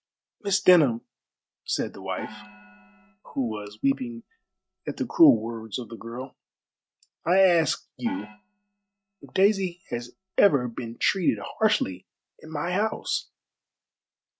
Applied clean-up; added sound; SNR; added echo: neural mask model RNNoise.